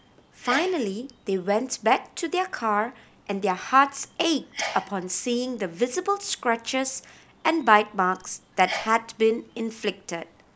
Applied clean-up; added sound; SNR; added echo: none; Sneeze; 16 dB; none.